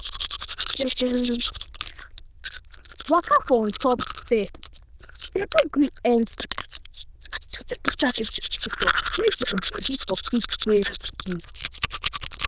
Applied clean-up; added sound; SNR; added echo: neural diffusion model UNIVERSE++.